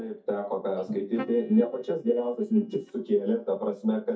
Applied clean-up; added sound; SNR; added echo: neural mask model DeepFilterNet 3.